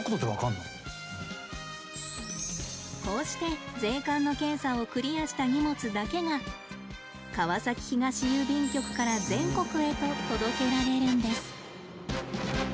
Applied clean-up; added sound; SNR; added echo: none; none; none; none.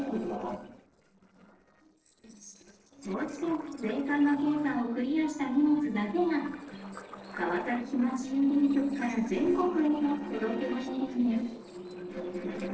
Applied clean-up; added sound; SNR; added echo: neural separator model SepFormer DNS4.